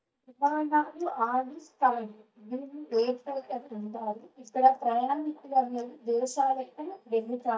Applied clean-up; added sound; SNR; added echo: neural mask model DeepFilterNet 3.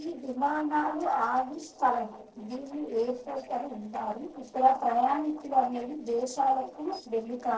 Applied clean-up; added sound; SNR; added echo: neural separator model SepFormer DNS4.